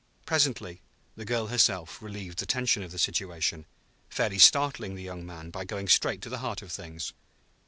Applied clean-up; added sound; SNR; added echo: none; none; none; none.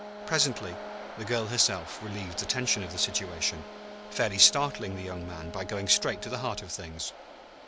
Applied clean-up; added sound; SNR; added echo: none; Brass instrument + Waves, surf; 12 dB; none.